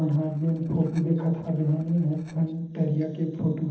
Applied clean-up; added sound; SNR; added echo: neural separator model SepFormer DNS4.